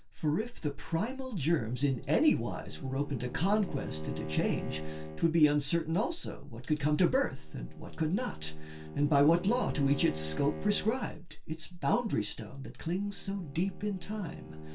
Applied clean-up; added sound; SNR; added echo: none; Bowed string instrument; 13 dB; reverberation time 0.2 s.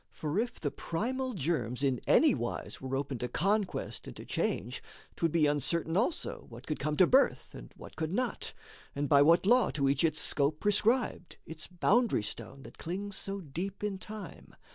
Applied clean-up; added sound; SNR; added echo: none; none; none; none.